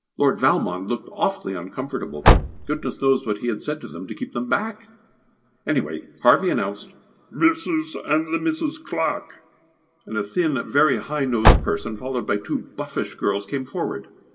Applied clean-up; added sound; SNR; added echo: none; Car; -3 dB; reverberation time 0.7 s.